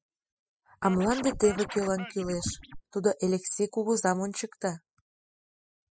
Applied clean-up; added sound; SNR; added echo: classical method spectral subtraction.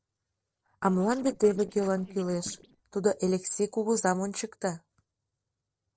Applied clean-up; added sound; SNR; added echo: neural separator model SepFormer DNS4.